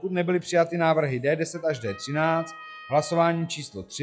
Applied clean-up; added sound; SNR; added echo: classical method log-MMSE.